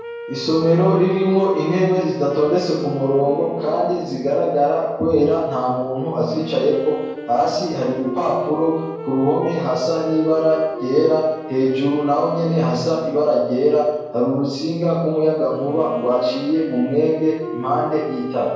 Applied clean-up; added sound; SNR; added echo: none; Wind instrument, woodwind instrument; 14 dB; reverberation time 1.0 s.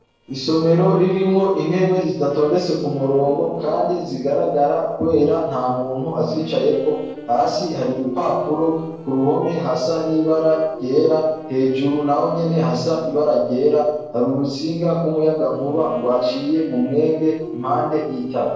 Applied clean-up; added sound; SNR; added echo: neural separator model SepFormer DNS4.